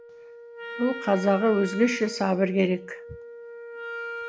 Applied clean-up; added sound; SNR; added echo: none; Wind instrument, woodwind instrument; 11 dB; none.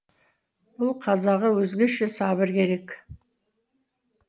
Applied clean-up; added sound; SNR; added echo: none; none; none; none.